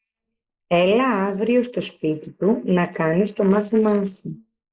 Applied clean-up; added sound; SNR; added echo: neural mask model Resemble Enhance denoiser.